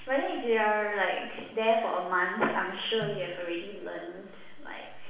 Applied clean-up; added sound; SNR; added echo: none; Snare drum; 18 dB; reverberation time 0.8 s.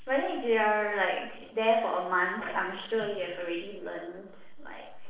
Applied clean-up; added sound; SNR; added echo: neural separator model SepFormer DNS4.